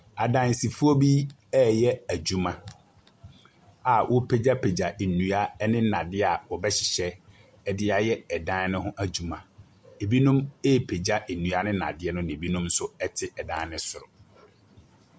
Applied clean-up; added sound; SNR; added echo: none; none; none; none.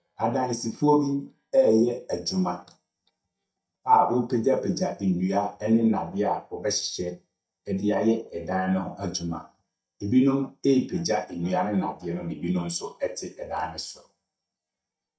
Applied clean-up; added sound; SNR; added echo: neural mask model DeepFilterNet 3.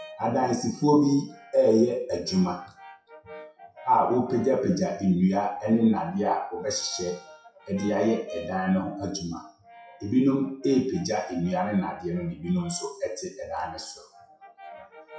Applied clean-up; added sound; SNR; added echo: classical method WPE with log-MMSE.